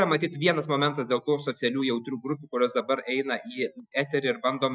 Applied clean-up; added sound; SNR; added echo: neural mask model DeepFilterNet 3.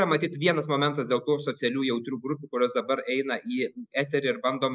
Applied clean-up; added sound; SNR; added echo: neural mask model Resemble Enhance denoiser.